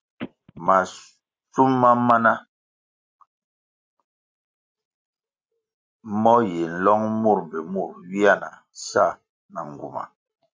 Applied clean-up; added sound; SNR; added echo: neural mask model RNNoise.